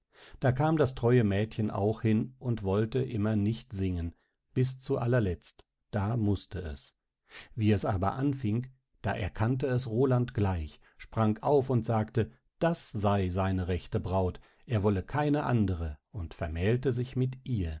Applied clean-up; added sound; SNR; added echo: none; none; none; none.